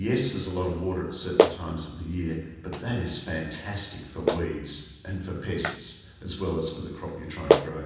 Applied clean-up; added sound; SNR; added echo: none; Clapping; -1 dB; reverberation time 1.1 s.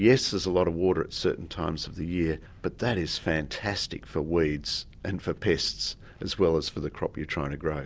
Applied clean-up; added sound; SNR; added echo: none; none; none; none.